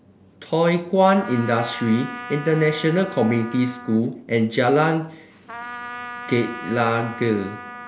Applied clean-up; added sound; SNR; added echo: none; Trumpet; 14 dB; none.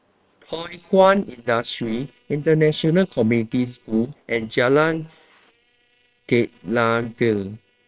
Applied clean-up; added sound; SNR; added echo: neural separator model SepFormer WHAM!.